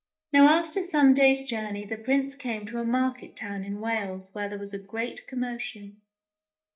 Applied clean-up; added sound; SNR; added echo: neural mask model DeepFilterNet 3.